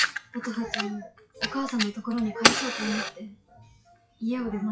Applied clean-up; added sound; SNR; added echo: classical method WPE with log-MMSE.